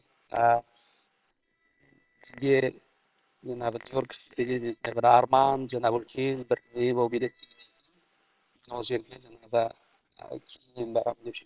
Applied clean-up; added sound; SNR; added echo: neural separator model SepFormer WHAM!.